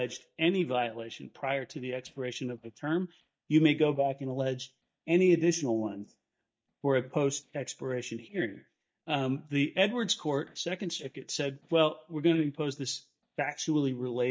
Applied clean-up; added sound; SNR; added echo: neural mask model DeepFilterNet 3.